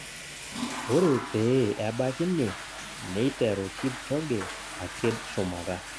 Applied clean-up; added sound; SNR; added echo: none; Toilet flush / Water; 9 dB; none.